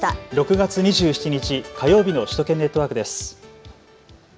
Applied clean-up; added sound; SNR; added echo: none; none; none; none.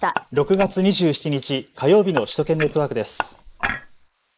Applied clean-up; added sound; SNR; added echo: neural mask model Resemble Enhance denoiser.